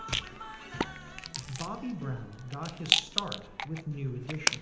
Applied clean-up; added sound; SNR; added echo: none; Rattle; -3 dB; reverberation time 0.9 s.